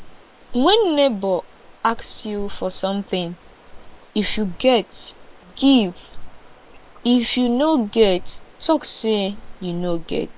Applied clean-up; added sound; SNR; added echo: neural separator model SepFormer WHAM!.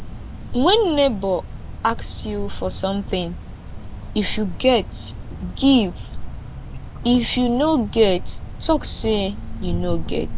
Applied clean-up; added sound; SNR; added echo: none; Cricket; 6 dB; none.